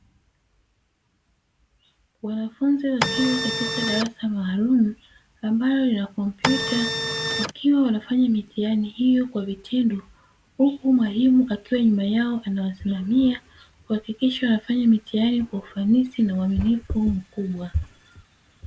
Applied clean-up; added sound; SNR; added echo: none; Printer; 2 dB; none.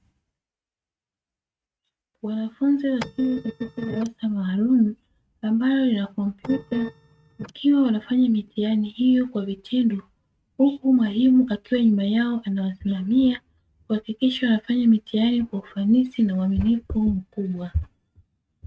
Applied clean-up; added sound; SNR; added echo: neural mask model RNNoise.